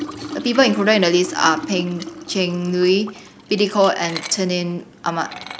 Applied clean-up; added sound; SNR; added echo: none; Liquid; 13 dB; none.